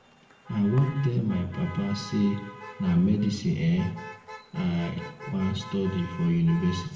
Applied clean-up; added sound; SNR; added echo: none; Motor vehicle (road); 17 dB; reverberation time 0.6 s.